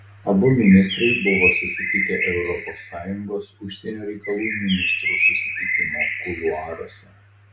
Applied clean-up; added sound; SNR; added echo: none; Bird; 1 dB; none.